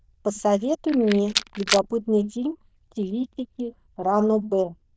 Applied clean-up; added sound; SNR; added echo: neural diffusion model UNIVERSE++.